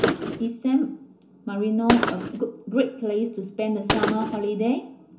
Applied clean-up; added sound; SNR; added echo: none; Gunshot, gunfire; 4 dB; reverberation time 0.3 s.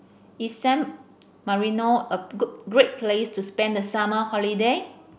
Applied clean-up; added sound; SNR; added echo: none; none; none; none.